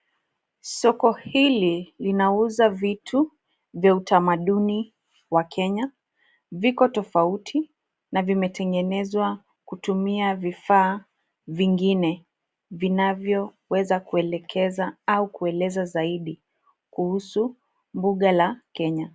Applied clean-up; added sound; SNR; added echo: none; none; none; none.